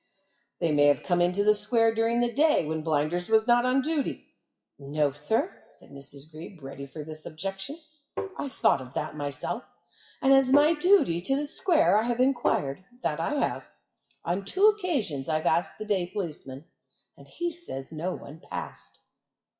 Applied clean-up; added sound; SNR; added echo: classical method WPE with log-MMSE.